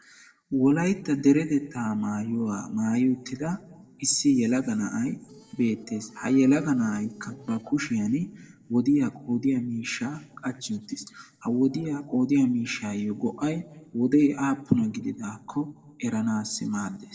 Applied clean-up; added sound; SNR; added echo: neural separator model SepFormer DNS4.